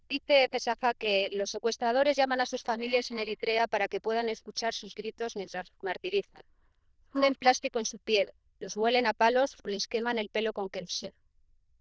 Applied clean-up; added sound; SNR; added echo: neural diffusion model UNIVERSE++.